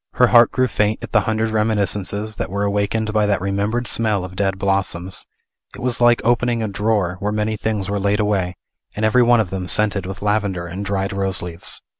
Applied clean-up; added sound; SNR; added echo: none; none; none; none.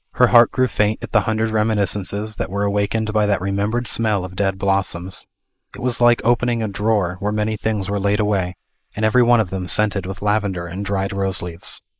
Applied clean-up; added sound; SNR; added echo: neural mask model Resemble Enhance denoiser.